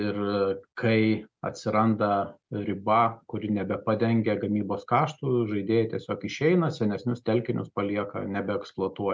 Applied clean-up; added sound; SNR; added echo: none; none; none; none.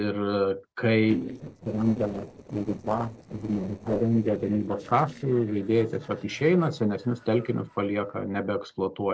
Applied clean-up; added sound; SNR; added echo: neural separator model SepFormer DNS4.